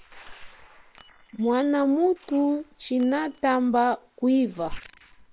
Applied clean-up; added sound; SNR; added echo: neural separator model SepFormer WHAM!.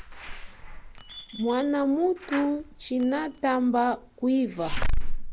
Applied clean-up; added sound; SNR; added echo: none; Slam / Alarm + Keys jangling; 1 dB; none.